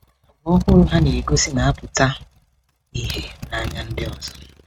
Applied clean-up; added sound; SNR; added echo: neural mask model RNNoise.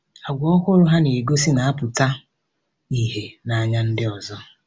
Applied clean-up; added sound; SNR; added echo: none; none; none; none.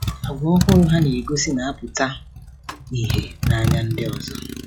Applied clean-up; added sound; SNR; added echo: classical method log-MMSE.